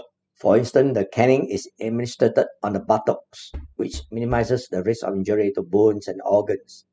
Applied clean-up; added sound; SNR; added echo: classical method spectral subtraction.